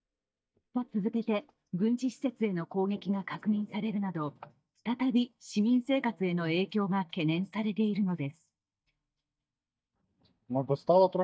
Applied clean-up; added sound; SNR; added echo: neural mask model DeepFilterNet 3.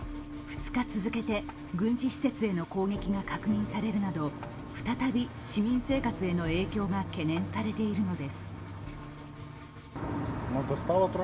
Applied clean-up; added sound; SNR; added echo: none; Engine; 16 dB; reverberation time 0.2 s.